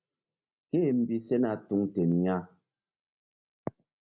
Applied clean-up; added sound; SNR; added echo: none; none; none; none.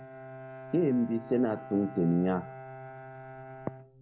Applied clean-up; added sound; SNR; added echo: none; Bowed string instrument; 13 dB; none.